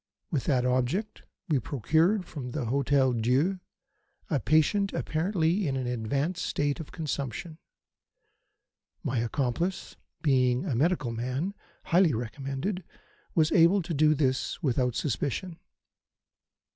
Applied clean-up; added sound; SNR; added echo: none; none; none; none.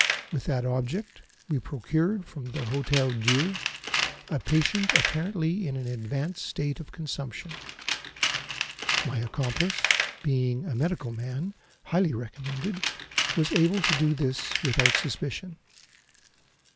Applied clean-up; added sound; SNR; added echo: none; Tools; 3 dB; none.